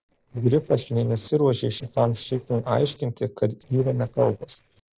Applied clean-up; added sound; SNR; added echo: neural separator model SepFormer DNS4.